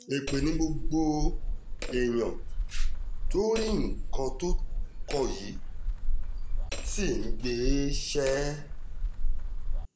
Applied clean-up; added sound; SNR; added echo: none; Hammer; -4 dB; none.